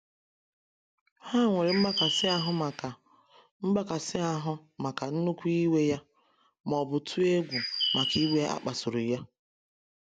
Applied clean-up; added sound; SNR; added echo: none; Bird; 2 dB; none.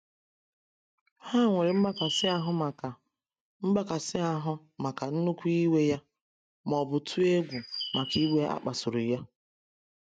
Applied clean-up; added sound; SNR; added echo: neural mask model RNNoise.